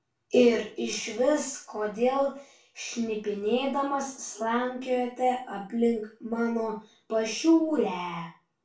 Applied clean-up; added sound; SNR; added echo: none; none; none; reverberation time 0.3 s.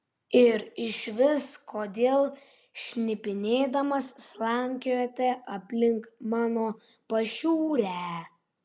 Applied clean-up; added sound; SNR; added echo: none; none; none; none.